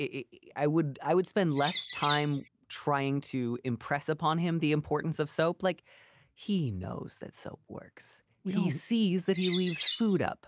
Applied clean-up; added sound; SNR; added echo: none; Bird; 3 dB; none.